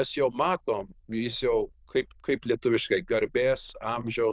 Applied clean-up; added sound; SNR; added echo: neural diffusion model UNIVERSE++.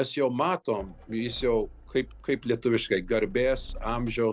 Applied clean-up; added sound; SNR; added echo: none; Motor vehicle (road); 13 dB; none.